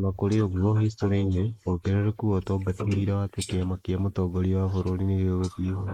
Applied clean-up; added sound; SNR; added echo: neural mask model Resemble Enhance denoiser.